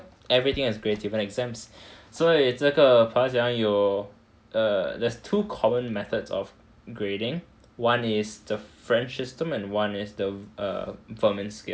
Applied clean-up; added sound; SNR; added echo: none; none; none; none.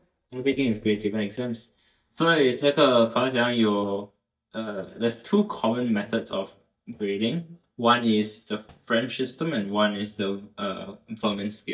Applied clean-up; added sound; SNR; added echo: neural mask model DeepFilterNet 3.